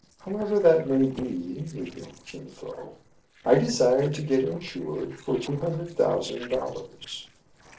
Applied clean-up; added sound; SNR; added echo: neural separator model SepFormer DNS4.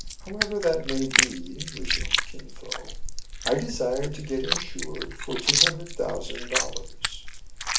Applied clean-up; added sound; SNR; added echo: none; Chewing, mastication; -4 dB; reverberation time 0.4 s.